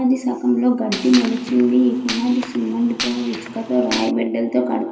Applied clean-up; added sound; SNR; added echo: none; Gunshot, gunfire; 11 dB; reverberation time 1.8 s.